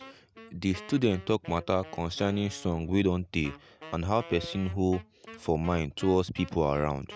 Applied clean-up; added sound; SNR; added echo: none; Wind instrument, woodwind instrument; 20 dB; none.